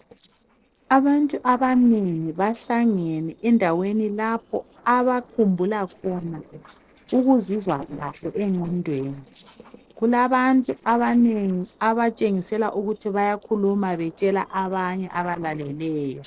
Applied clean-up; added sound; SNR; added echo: neural separator model SepFormer DNS4.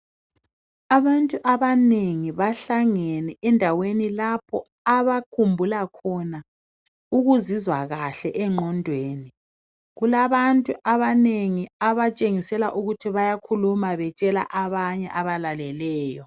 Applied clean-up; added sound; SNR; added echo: none; none; none; none.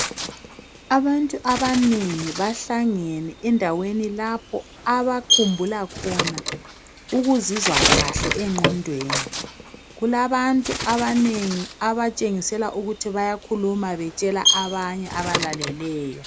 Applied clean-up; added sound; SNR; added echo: none; Bird; 4 dB; none.